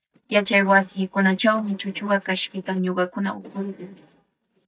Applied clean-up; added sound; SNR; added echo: neural mask model DeepFilterNet 3.